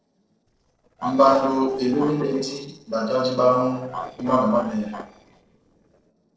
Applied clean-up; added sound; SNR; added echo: neural separator model SepFormer DNS4.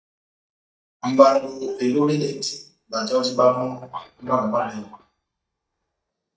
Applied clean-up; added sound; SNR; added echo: neural mask model DeepFilterNet 3.